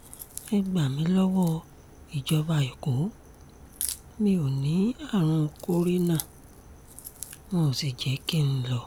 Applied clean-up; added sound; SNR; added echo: none; Crack; 16 dB; none.